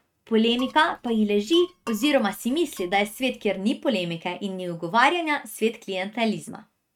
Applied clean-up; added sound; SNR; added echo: neural mask model RNNoise.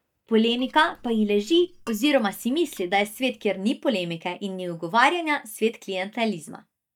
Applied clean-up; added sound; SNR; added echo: neural mask model DeepFilterNet 3.